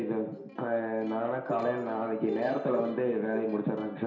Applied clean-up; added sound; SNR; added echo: none; Plucked string instrument; 13 dB; reverberation time 0.7 s.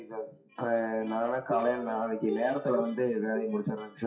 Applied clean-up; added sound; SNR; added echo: classical method WPE with log-MMSE.